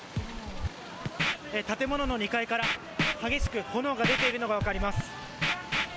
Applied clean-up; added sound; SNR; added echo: none; Scratching (performance technique); 1 dB; none.